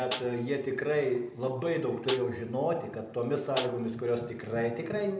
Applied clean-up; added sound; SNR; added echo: none; Snare drum; 11 dB; reverberation time 0.8 s.